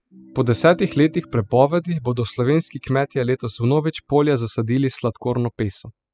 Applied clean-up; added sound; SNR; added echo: classical method spectral subtraction.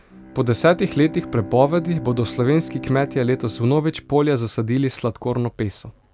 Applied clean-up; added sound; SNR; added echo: none; Bowed string instrument; 16 dB; none.